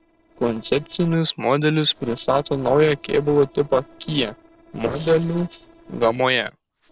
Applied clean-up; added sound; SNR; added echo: neural separator model SepFormer DNS4.